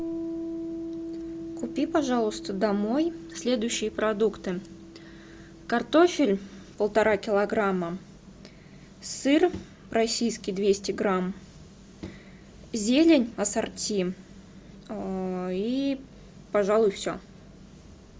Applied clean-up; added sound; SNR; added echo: none; Piano; 15 dB; none.